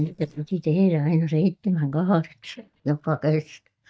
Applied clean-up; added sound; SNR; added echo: neural mask model DeepFilterNet 3.